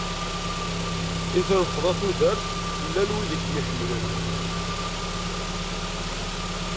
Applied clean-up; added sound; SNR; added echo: none; Engine / Car; -2 dB; none.